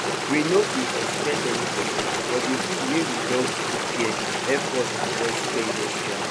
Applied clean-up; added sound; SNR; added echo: none; Stream; -2 dB; none.